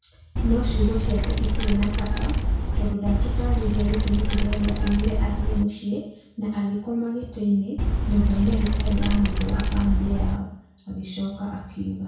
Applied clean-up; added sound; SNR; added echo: none; Wind; -4 dB; reverberation time 0.6 s.